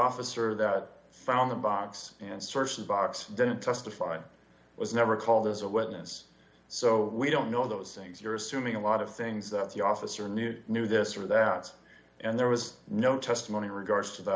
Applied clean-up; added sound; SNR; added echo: none; none; none; none.